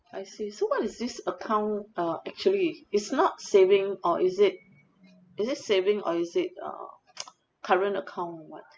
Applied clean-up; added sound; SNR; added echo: none; none; none; none.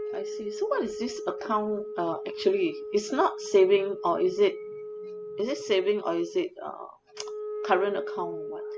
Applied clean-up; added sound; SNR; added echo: none; Wind instrument, woodwind instrument; 9 dB; none.